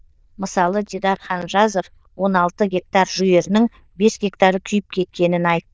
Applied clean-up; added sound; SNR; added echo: neural diffusion model UNIVERSE++.